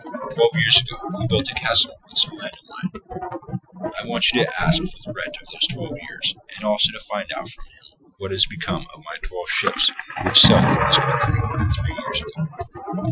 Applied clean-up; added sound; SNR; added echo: classical method Wiener filter.